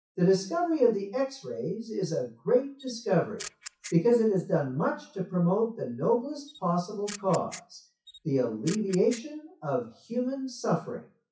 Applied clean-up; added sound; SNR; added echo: classical method WPE with log-MMSE.